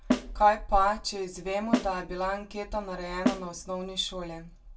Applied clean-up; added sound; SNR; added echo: none; Snare drum; 5 dB; reverberation time 0.2 s.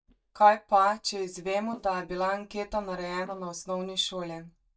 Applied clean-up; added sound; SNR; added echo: neural mask model DeepFilterNet 3.